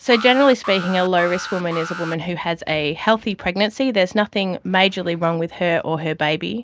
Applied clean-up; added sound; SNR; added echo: none; Alarm; 13 dB; none.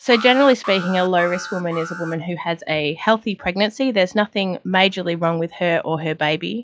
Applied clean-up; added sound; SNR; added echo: classical method log-MMSE.